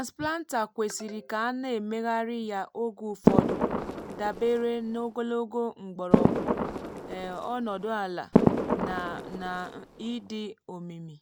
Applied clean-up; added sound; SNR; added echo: none; Fireworks; -4 dB; none.